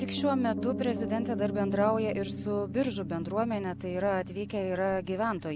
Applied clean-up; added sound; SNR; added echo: none; Piano; 6 dB; none.